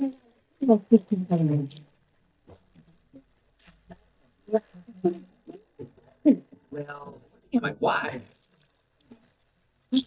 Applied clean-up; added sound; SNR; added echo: neural mask model DeepFilterNet 3.